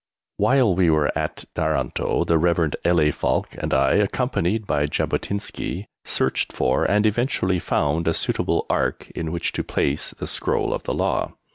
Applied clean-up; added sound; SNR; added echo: none; none; none; none.